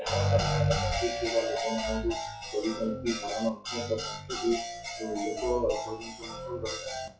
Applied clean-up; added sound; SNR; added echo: classical method WPE with log-MMSE.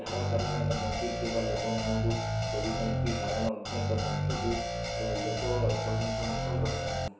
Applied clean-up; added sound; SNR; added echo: none; Guitar; -4 dB; reverberation time 0.7 s.